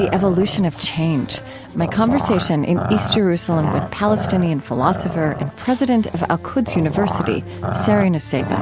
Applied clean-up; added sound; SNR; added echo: none; Growling; 7 dB; none.